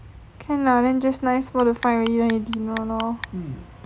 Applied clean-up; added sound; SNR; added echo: none; Clock; 15 dB; none.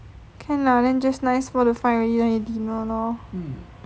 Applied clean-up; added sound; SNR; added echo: none; none; none; none.